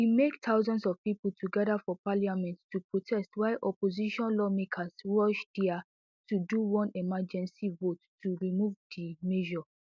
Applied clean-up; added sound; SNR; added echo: none; none; none; none.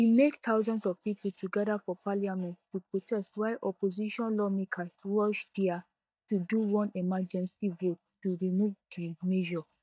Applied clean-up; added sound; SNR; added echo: neural mask model DeepFilterNet 3.